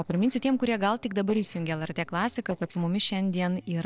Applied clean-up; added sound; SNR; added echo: neural separator model SepFormer DNS4.